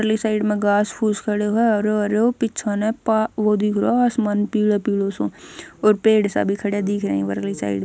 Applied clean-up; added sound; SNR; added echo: none; none; none; none.